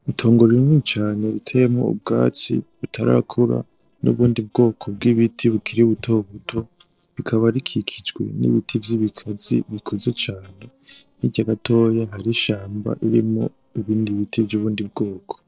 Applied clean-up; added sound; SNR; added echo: neural separator model SepFormer DNS4.